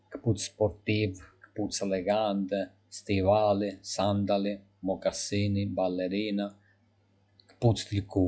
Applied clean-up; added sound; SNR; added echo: classical method log-MMSE.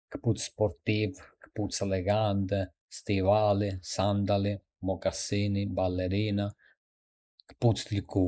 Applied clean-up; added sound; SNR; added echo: neural mask model Resemble Enhance denoiser.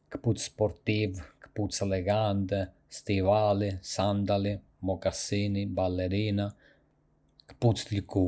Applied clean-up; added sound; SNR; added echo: none; none; none; none.